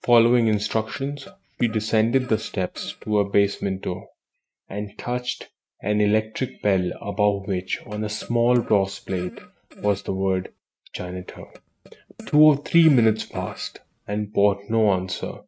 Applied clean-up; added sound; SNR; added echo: neural mask model RNNoise.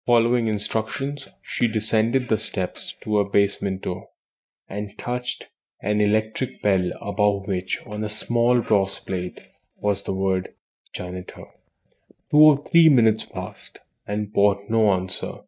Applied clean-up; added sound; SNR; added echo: neural mask model DeepFilterNet 3.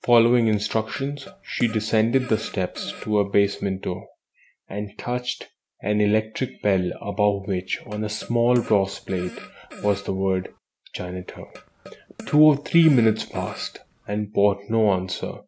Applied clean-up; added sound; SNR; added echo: none; Fart; 19 dB; none.